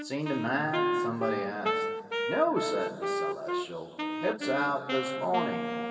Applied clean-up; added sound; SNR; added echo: none; Wind instrument, woodwind instrument; 1 dB; reverberation time 2.6 s.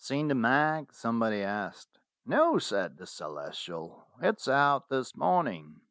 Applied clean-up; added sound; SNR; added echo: none; none; none; none.